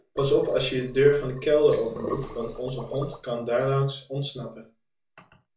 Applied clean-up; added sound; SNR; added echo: none; Sink (filling or washing); 13 dB; reverberation time 0.2 s.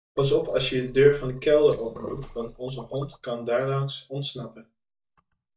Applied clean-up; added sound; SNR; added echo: neural mask model DeepFilterNet 3.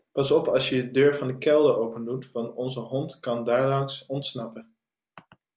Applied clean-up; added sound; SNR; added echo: none; none; none; none.